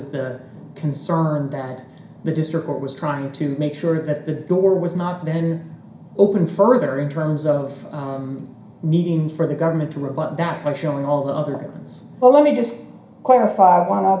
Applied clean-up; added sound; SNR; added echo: none; none; none; reverberation time 0.5 s.